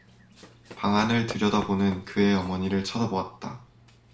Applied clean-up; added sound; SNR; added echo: none; Run; 19 dB; reverberation time 0.4 s.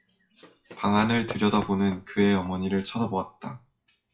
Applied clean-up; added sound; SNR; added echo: classical method WPE with log-MMSE.